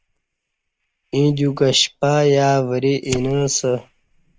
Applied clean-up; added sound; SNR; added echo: neural mask model RNNoise.